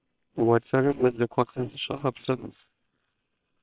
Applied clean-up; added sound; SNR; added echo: neural separator model SepFormer WHAM!.